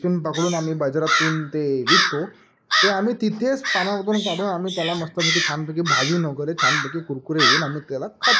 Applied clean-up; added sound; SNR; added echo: neural mask model Resemble Enhance denoiser.